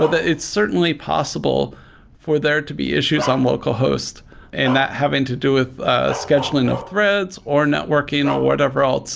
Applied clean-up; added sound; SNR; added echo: none; Bark; 15 dB; none.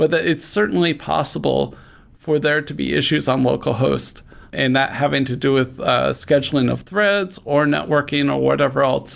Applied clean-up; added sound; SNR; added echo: none; none; none; none.